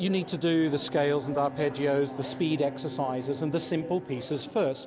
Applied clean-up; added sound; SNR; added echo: none; Bowed string instrument; 15 dB; none.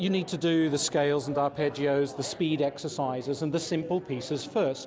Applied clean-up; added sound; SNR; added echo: none; none; none; none.